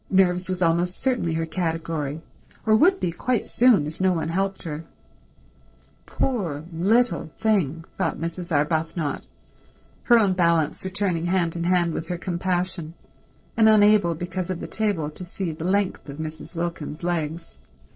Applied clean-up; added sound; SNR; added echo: neural separator model SepFormer DNS4.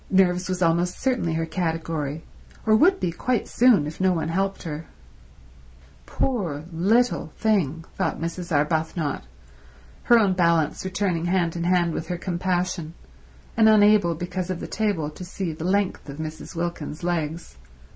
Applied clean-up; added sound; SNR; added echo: none; none; none; none.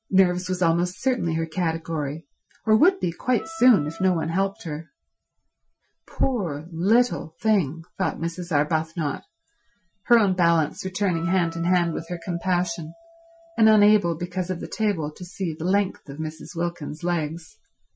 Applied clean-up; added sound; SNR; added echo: classical method Wiener filter.